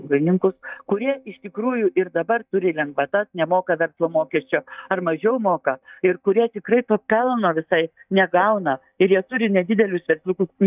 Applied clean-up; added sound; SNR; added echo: neural mask model DeepFilterNet 3.